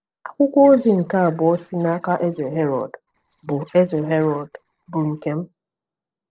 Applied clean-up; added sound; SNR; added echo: neural separator model SepFormer DNS4.